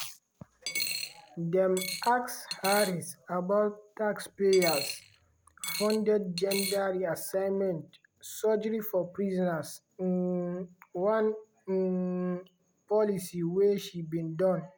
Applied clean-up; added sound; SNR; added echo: none; Coin (dropping); 8 dB; none.